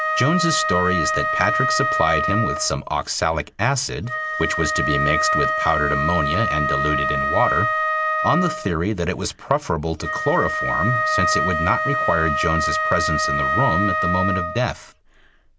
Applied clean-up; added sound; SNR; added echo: none; Wind instrument, woodwind instrument; -1 dB; none.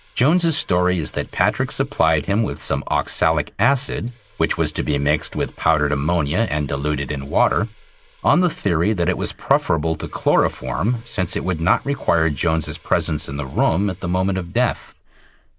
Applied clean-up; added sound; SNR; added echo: neural mask model Resemble Enhance denoiser.